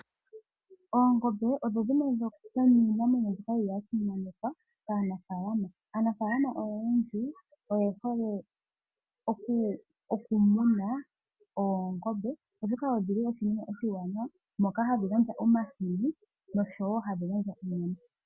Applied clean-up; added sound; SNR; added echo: none; none; none; none.